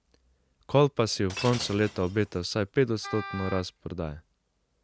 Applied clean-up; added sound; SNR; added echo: none; Shatter + Wind instrument, woodwind instrument; 13 dB; none.